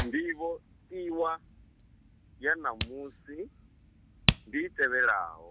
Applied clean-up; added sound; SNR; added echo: none; Hands; 4 dB; none.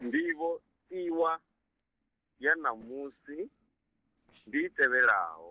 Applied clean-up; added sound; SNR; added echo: neural separator model SepFormer DNS4.